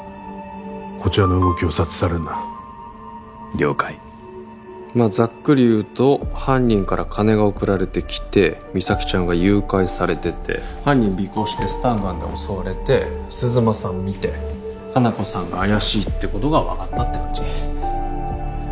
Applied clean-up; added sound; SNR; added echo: none; none; none; none.